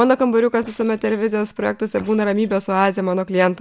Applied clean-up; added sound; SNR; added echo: neural mask model Resemble Enhance denoiser.